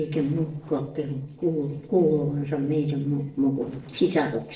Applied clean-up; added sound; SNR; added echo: neural separator model SepFormer DNS4.